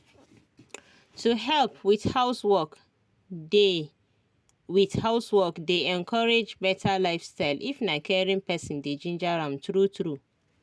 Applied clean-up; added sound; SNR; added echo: none; none; none; none.